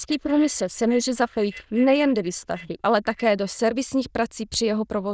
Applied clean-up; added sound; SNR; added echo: neural diffusion model UNIVERSE++.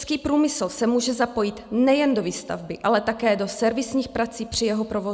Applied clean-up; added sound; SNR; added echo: none; none; none; none.